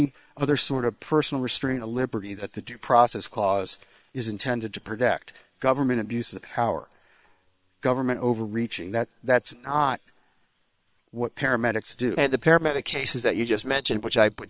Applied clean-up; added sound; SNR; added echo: neural separator model SepFormer WHAM!.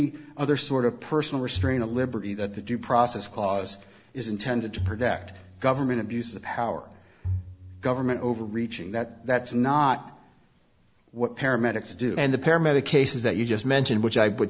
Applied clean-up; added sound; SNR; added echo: none; Bowed string instrument; 11 dB; none.